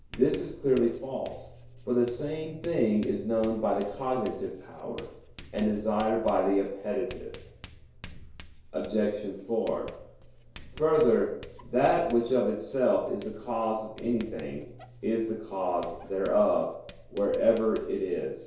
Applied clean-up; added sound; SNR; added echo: none; Writing; 19 dB; reverberation time 2.4 s.